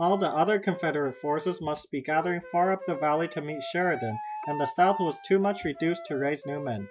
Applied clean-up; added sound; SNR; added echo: none; Wind instrument, woodwind instrument; 12 dB; none.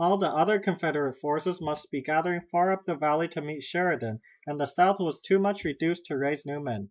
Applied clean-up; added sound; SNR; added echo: neural mask model Resemble Enhance denoiser.